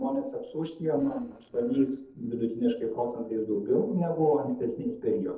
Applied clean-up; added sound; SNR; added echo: neural separator model SepFormer DNS4.